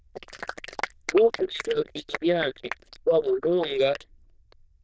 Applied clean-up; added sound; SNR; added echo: neural diffusion model UNIVERSE++.